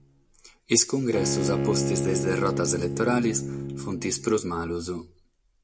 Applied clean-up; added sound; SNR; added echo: none; Bowed string instrument; 3 dB; none.